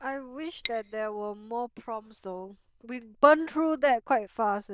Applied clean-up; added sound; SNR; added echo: neural diffusion model UNIVERSE++.